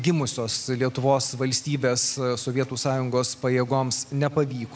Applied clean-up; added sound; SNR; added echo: none; none; none; none.